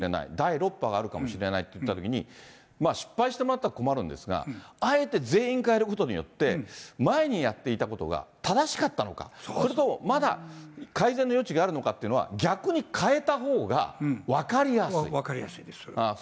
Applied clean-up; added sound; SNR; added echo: none; none; none; none.